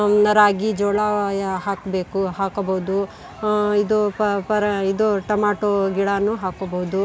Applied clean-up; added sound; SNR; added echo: none; none; none; none.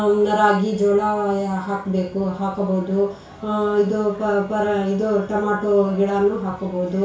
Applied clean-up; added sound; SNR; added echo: none; none; none; reverberation time 0.3 s.